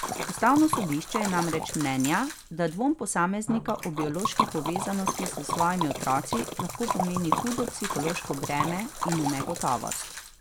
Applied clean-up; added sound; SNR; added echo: none; Liquid; 4 dB; none.